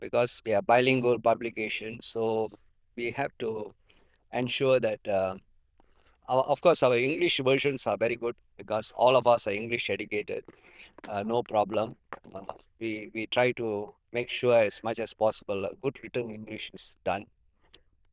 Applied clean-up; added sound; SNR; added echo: neural diffusion model UNIVERSE++.